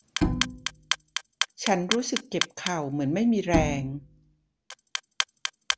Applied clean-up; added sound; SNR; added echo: none; Bowed string instrument + Clock; 1 dB; none.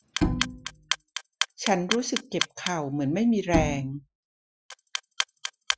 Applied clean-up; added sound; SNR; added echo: classical method Wiener filter.